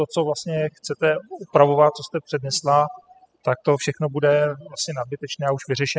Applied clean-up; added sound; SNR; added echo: classical method spectral subtraction.